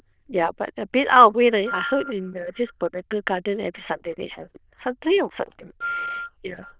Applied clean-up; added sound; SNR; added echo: neural diffusion model UNIVERSE++.